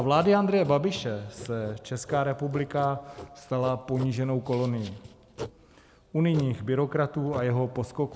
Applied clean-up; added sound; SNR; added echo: none; Writing; 16 dB; none.